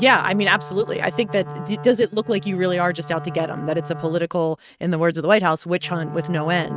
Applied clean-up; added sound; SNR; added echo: neural mask model RNNoise.